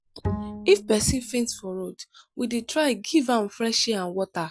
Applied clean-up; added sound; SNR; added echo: none; Bowed string instrument; 10 dB; none.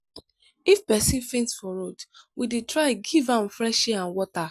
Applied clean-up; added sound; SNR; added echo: none; none; none; none.